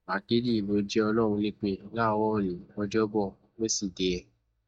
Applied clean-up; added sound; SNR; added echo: neural mask model DeepFilterNet 3.